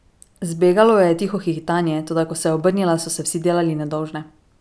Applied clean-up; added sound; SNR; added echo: none; none; none; none.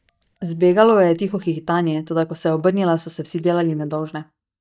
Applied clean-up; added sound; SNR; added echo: neural mask model DeepFilterNet 3.